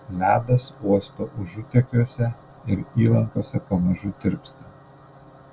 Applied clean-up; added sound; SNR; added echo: none; none; none; none.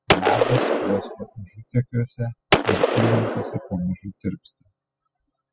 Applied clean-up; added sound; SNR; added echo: classical method spectral subtraction.